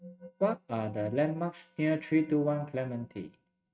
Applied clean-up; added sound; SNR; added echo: neural mask model RNNoise.